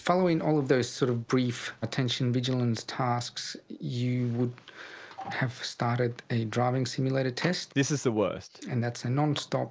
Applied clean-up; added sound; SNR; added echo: none; none; none; none.